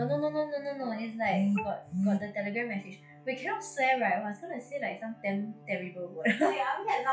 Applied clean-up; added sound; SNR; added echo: classical method log-MMSE.